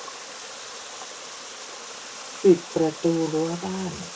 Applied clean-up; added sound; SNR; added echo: none; Water; 11 dB; reverberation time 0.2 s.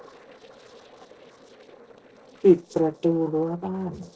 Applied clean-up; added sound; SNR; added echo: neural separator model SepFormer DNS4.